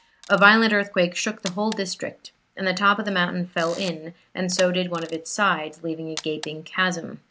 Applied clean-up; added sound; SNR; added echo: none; Camera; 20 dB; none.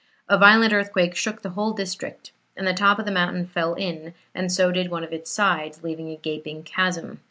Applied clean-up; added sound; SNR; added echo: none; none; none; none.